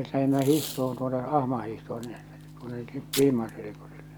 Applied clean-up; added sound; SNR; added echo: none; Packing tape, duct tape; 15 dB; none.